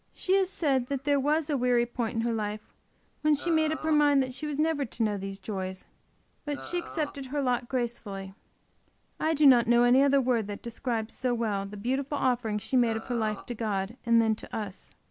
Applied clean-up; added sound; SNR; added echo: none; Burping, eructation; 14 dB; none.